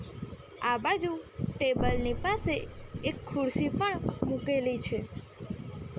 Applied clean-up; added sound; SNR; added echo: none; Drum; 8 dB; none.